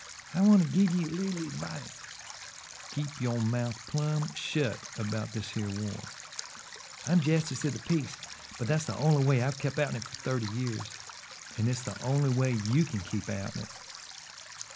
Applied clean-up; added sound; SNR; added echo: none; Stream; 14 dB; none.